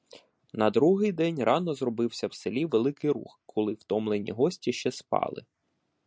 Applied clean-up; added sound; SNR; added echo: none; none; none; none.